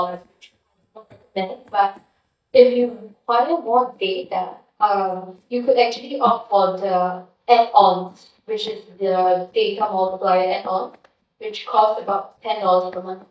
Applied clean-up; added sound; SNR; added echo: neural mask model DeepFilterNet 3.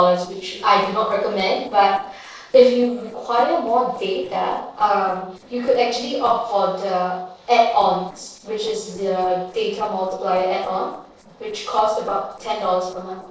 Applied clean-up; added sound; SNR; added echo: neural separator model SepFormer DNS4.